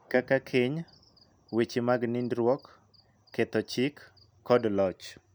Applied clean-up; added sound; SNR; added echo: none; none; none; none.